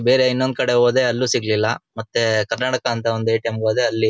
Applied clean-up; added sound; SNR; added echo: none; none; none; none.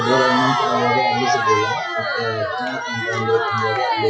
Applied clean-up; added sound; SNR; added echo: classical method WPE with log-MMSE.